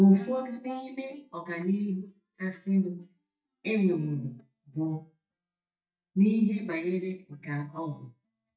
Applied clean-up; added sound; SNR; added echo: neural mask model DeepFilterNet 3.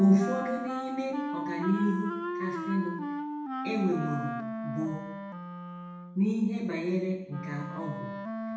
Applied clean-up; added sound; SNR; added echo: none; Wind instrument, woodwind instrument; 5 dB; reverberation time 0.8 s.